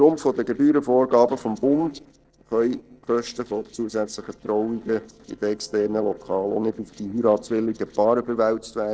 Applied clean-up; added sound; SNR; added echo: neural separator model SepFormer DNS4.